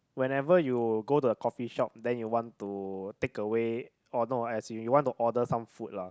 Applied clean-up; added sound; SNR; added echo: none; none; none; none.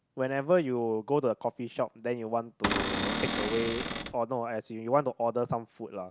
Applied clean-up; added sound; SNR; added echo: none; Cupboard open or close / Door; 0 dB; none.